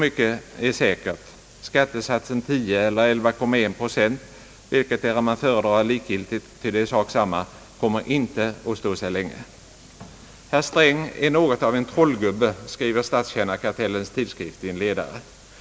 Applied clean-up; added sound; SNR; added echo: none; none; none; none.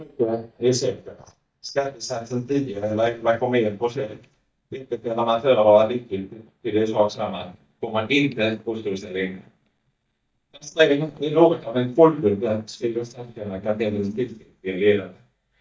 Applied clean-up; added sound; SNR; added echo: neural mask model DeepFilterNet 3.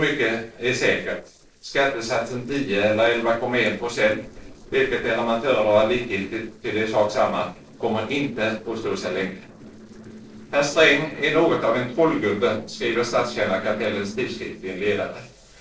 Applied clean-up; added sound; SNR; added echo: neural separator model SepFormer DNS4.